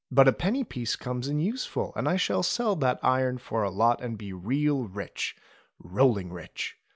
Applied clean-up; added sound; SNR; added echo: none; none; none; none.